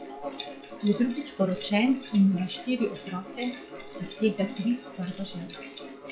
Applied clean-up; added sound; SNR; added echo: classical method log-MMSE.